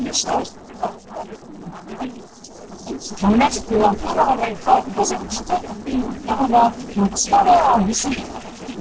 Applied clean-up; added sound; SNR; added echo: neural separator model SepFormer DNS4.